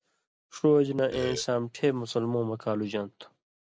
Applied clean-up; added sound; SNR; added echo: none; Burping, eructation; 7 dB; none.